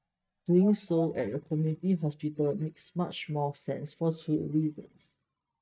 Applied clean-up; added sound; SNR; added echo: neural mask model DeepFilterNet 3.